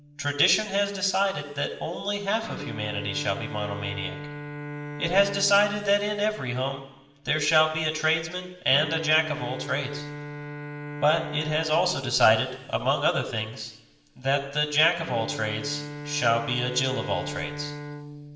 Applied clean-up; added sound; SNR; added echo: none; Bowed string instrument; 11 dB; reverberation time 1.0 s.